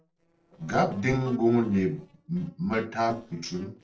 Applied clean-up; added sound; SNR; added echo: neural separator model SepFormer DNS4.